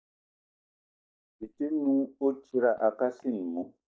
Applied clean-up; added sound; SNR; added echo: neural mask model DeepFilterNet 3.